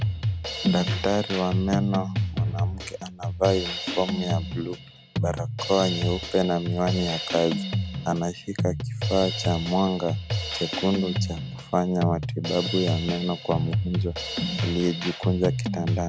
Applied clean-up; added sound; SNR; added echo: none; Drum kit; 2 dB; none.